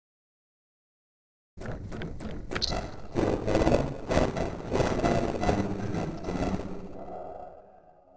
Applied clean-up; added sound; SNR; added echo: neural separator model SepFormer DNS4.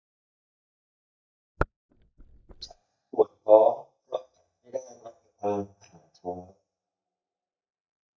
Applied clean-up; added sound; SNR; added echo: neural mask model DeepFilterNet 3.